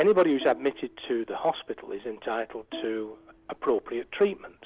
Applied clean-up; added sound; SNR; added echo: none; Bowed string instrument; 19 dB; none.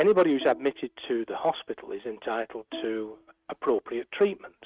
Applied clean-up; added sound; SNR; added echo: neural mask model RNNoise.